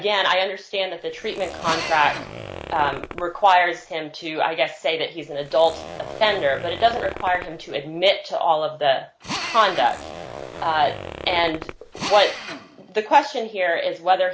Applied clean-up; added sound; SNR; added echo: none; Zipper (clothing) + Drill; 12 dB; none.